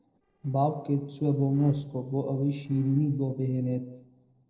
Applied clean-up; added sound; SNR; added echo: neural separator model SepFormer DNS4.